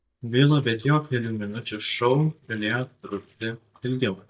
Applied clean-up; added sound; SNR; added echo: neural mask model DeepFilterNet 3.